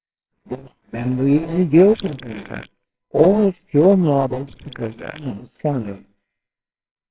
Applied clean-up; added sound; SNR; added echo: neural separator model SepFormer WHAMR!.